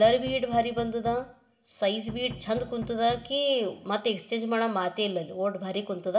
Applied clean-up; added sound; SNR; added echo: none; Knock; 15 dB; reverberation time 0.6 s.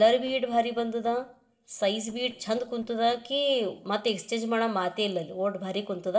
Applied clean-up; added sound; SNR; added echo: neural separator model SepFormer DNS4.